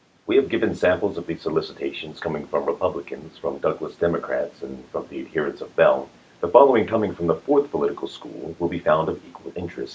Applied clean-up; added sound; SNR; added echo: none; none; none; none.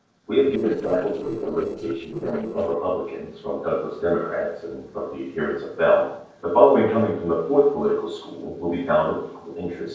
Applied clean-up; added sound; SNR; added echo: neural separator model SepFormer DNS4.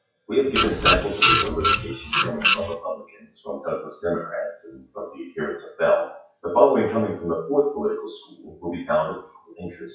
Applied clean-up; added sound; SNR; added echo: classical method WPE with log-MMSE.